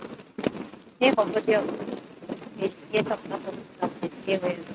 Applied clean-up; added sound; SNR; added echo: neural mask model RNNoise.